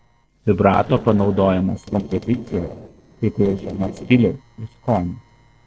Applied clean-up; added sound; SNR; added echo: neural separator model SepFormer DNS4.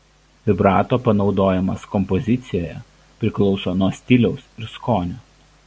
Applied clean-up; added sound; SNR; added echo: none; none; none; none.